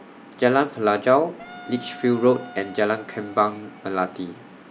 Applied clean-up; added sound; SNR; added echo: none; Wind instrument, woodwind instrument; 20 dB; none.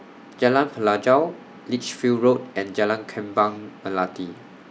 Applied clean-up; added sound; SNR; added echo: none; none; none; none.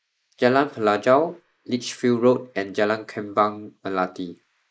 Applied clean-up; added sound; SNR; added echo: neural mask model Resemble Enhance denoiser.